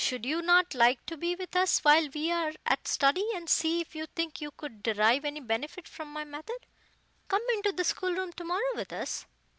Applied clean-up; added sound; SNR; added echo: none; none; none; none.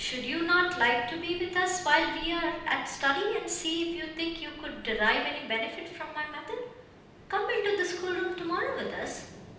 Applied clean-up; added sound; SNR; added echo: none; Ocean; 19 dB; reverberation time 0.9 s.